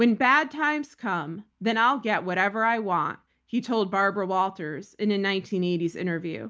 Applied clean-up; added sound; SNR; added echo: none; none; none; none.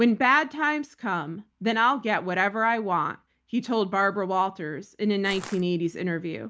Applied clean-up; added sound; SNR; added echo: none; Crushing; 16 dB; none.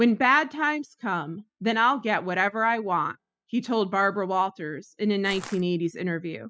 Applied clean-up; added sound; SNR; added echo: classical method spectral subtraction.